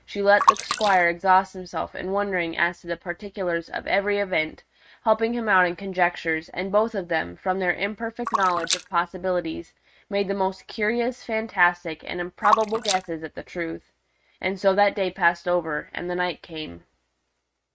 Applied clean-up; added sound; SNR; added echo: neural mask model RNNoise.